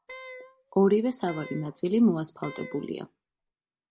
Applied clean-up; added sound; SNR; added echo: none; Wind instrument, woodwind instrument; 19 dB; none.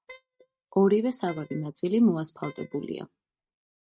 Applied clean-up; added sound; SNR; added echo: neural mask model RNNoise.